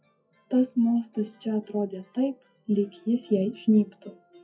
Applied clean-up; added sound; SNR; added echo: classical method WPE with log-MMSE.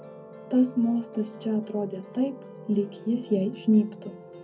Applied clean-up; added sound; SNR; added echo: none; Musical instrument; 17 dB; reverberation time 0.3 s.